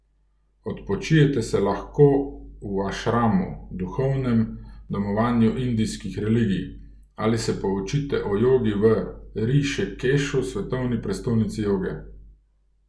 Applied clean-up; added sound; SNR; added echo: none; none; none; none.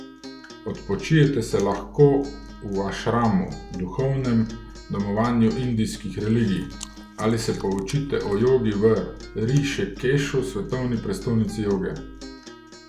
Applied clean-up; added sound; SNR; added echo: none; Chewing, mastication + Acoustic guitar; 18 dB; none.